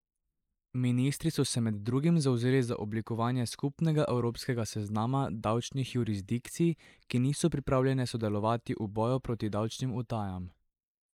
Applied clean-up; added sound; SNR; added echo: neural mask model Resemble Enhance denoiser.